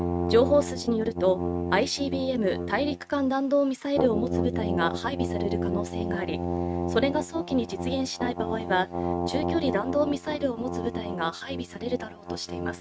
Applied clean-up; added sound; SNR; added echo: neural mask model RNNoise.